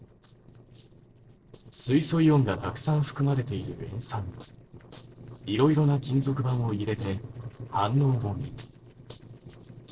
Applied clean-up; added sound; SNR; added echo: neural separator model SepFormer DNS4.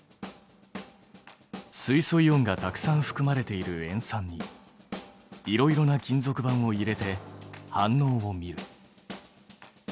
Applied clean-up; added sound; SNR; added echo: none; none; none; none.